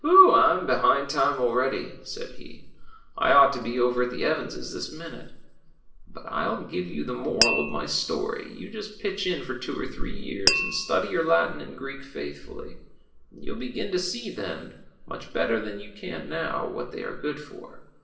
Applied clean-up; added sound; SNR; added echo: none; Glass; 2 dB; reverberation time 0.9 s.